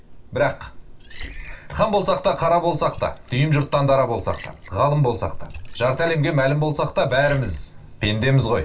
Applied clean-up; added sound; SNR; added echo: none; Liquid; 16 dB; reverberation time 0.2 s.